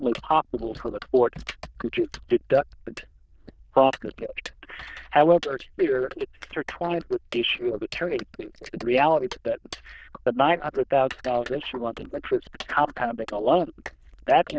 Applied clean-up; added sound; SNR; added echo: neural diffusion model UNIVERSE++.